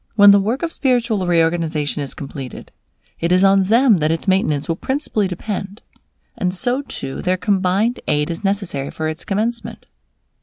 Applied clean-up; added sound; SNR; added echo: none; none; none; none.